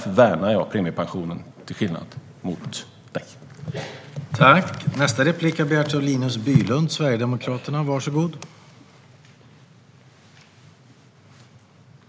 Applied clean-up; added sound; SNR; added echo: none; none; none; none.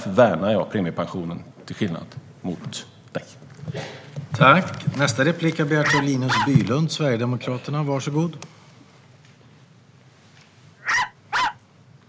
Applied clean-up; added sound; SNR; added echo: none; Bark; 2 dB; none.